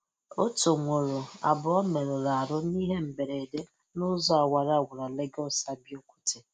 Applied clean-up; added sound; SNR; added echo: none; none; none; none.